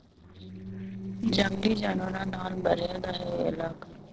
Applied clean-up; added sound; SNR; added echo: neural separator model SepFormer DNS4.